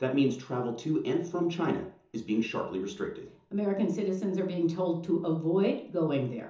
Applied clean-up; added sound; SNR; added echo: none; none; none; reverberation time 0.6 s.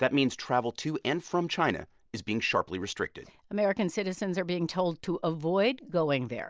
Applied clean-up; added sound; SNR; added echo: none; none; none; none.